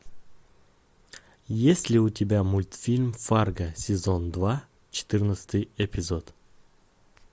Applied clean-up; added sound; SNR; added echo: none; none; none; none.